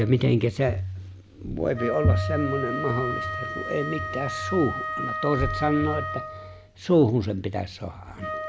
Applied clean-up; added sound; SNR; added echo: none; Wind instrument, woodwind instrument; 8 dB; none.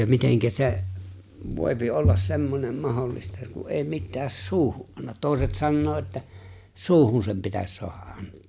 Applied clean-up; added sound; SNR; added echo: none; none; none; none.